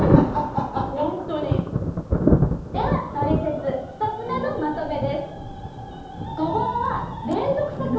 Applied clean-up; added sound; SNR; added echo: none; Thunder; -2 dB; reverberation time 0.8 s.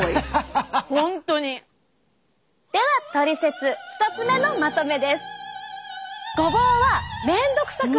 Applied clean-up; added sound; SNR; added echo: none; none; none; none.